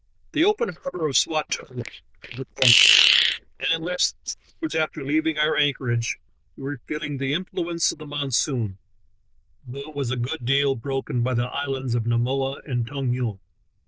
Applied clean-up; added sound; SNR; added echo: neural diffusion model UNIVERSE++.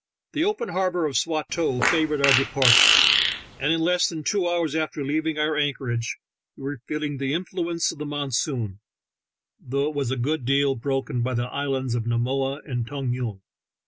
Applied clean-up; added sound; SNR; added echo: none; Fart; -4 dB; none.